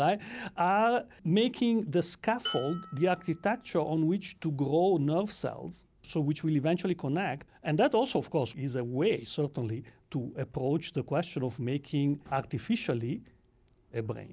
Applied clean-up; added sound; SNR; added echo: none; Dishes, pots, and pans; 16 dB; none.